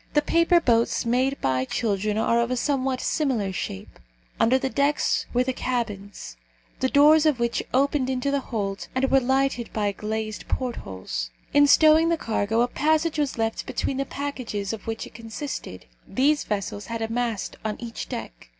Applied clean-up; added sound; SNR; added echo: none; none; none; none.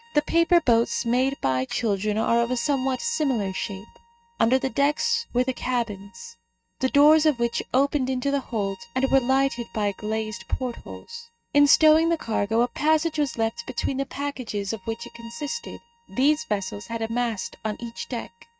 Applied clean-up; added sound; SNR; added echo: neural mask model RNNoise.